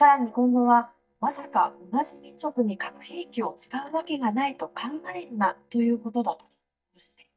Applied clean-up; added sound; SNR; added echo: neural mask model DeepFilterNet 3.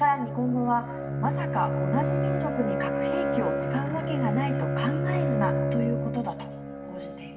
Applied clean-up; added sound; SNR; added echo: none; Bowed string instrument; -2 dB; reverberation time 0.9 s.